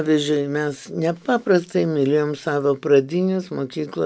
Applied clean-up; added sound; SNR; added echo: none; none; none; none.